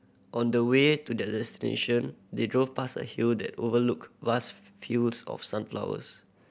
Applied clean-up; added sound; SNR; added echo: none; none; none; none.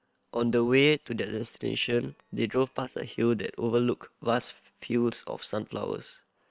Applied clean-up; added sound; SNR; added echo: neural separator model SepFormer WHAM!.